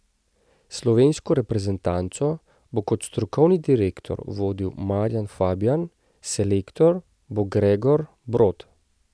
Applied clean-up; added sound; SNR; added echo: none; none; none; none.